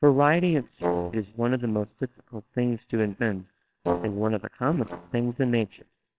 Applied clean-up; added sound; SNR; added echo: neural separator model SepFormer WHAMR!.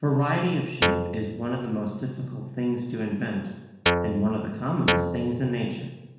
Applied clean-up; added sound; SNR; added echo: none; Guitar; 0 dB; reverberation time 1.1 s.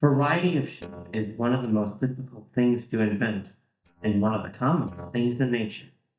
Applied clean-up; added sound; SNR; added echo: neural mask model DeepFilterNet 3.